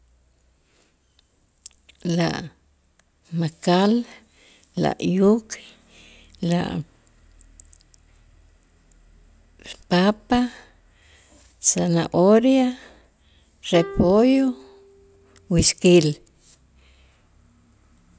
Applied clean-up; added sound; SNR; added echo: none; Plucked string instrument; 16 dB; none.